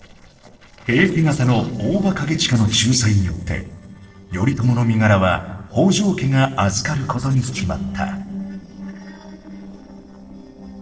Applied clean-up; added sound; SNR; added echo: neural separator model SepFormer DNS4.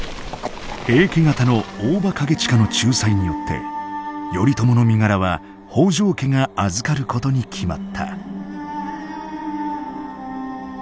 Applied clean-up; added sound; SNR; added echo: none; none; none; none.